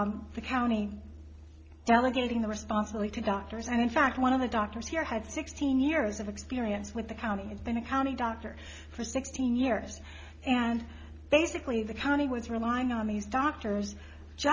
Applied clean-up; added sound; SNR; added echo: none; none; none; none.